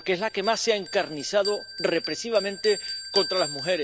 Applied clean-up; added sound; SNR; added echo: none; Bell; 8 dB; none.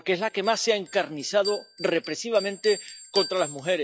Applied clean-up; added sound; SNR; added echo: classical method log-MMSE.